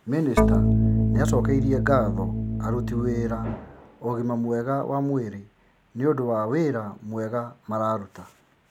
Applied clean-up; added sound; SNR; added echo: none; Organ; -4 dB; none.